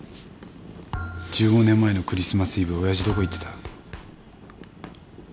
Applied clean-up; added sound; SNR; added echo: none; Thump, thud; 14 dB; none.